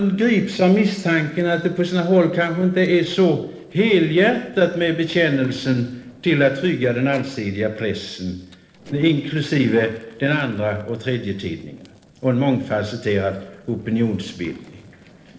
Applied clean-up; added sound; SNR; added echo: neural separator model SepFormer DNS4.